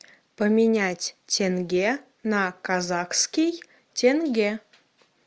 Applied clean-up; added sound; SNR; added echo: none; none; none; none.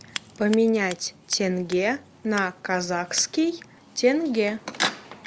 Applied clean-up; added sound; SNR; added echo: none; Scissors; 12 dB; none.